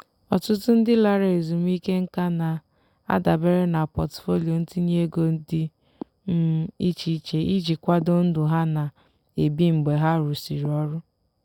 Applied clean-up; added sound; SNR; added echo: none; none; none; none.